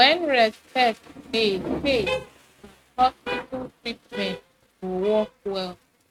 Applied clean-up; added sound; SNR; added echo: neural mask model RNNoise.